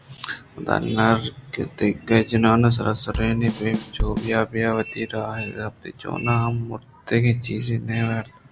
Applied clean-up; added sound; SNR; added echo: none; Bass drum / Snare drum / Drum kit; 6 dB; none.